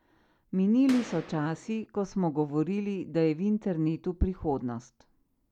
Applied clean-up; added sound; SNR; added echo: none; Boom; 15 dB; none.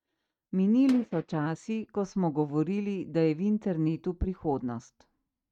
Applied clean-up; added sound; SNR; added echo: neural mask model RNNoise.